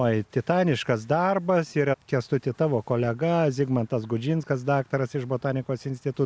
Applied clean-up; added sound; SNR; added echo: none; none; none; none.